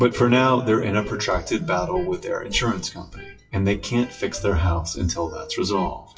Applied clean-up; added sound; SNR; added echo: classical method WPE with log-MMSE.